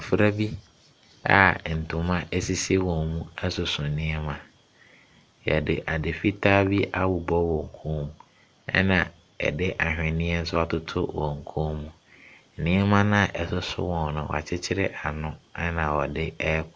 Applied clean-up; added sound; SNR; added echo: none; none; none; none.